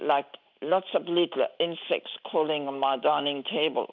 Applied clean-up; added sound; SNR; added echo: none; none; none; none.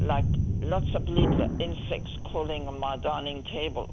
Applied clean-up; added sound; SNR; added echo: none; Thunder + Explosion; -4 dB; none.